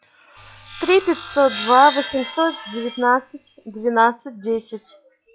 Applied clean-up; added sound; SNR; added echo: classical method log-MMSE.